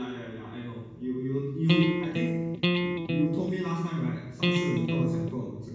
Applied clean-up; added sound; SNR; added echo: none; Electric guitar; -3 dB; reverberation time 1.2 s.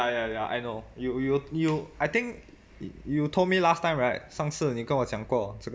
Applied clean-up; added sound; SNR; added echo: none; none; none; none.